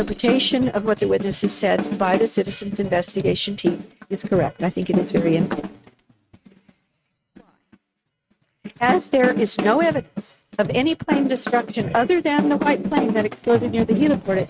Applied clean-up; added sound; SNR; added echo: neural mask model RNNoise.